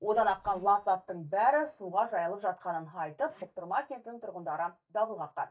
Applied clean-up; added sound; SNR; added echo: neural mask model DeepFilterNet 3.